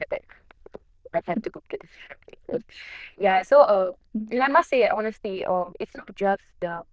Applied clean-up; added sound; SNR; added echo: neural diffusion model UNIVERSE++.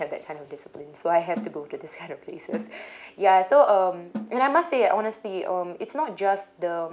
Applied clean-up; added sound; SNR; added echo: none; Snare drum; 12 dB; none.